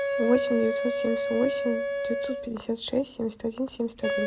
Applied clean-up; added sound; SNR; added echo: none; Wind instrument, woodwind instrument; 1 dB; none.